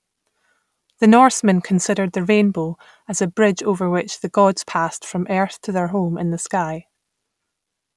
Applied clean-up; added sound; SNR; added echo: none; none; none; none.